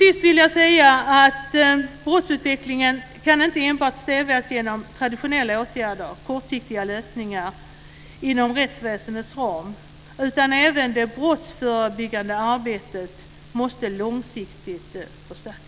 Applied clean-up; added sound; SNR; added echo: none; none; none; none.